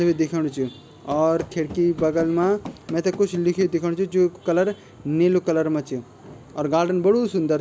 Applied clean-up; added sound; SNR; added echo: none; Run; 17 dB; none.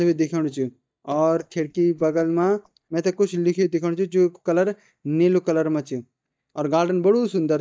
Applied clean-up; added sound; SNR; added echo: neural mask model DeepFilterNet 3.